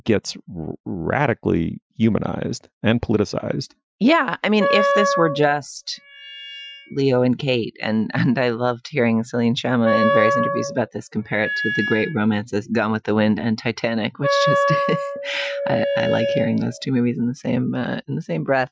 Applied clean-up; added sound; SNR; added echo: classical method Wiener filter.